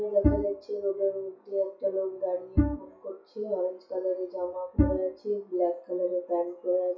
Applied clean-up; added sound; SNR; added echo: classical method WPE with log-MMSE.